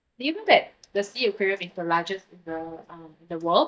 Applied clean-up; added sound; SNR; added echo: neural mask model DeepFilterNet 3.